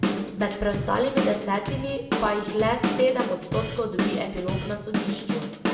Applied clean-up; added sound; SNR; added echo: none; Drum / Drum kit; 1 dB; reverberation time 0.9 s.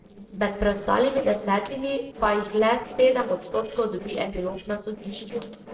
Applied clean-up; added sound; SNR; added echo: neural separator model SepFormer DNS4.